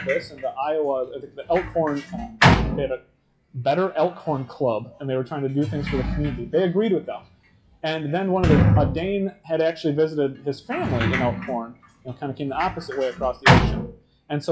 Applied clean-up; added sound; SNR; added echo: classical method WPE with log-MMSE.